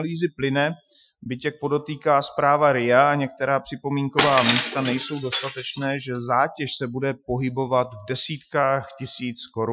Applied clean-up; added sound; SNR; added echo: classical method Wiener filter.